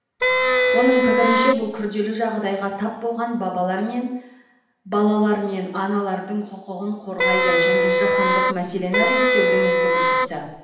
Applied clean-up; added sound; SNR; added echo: none; Wind instrument, woodwind instrument; -5 dB; reverberation time 0.8 s.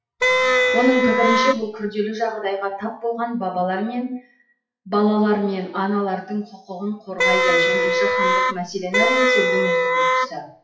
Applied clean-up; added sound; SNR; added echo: classical method WPE with log-MMSE.